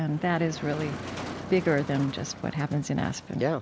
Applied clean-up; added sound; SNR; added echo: none; Motor vehicle (road); 11 dB; none.